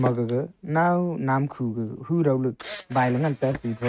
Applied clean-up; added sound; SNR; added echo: neural mask model RNNoise.